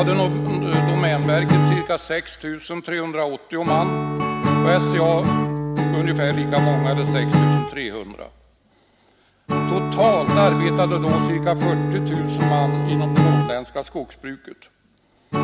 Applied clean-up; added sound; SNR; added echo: none; Acoustic guitar / Strum; -4 dB; none.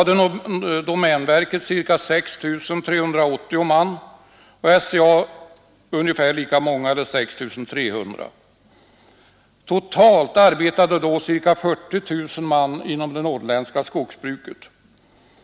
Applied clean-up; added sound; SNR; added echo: none; none; none; none.